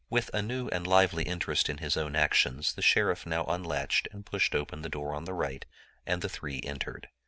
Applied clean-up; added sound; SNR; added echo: none; none; none; none.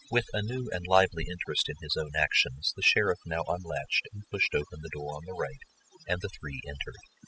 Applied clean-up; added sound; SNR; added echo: classical method spectral subtraction.